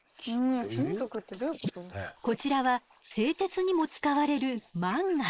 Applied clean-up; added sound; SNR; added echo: neural mask model Resemble Enhance denoiser.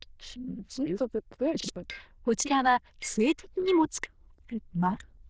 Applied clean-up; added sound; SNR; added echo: neural diffusion model UNIVERSE++.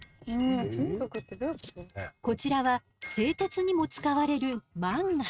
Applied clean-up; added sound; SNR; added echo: neural mask model RNNoise.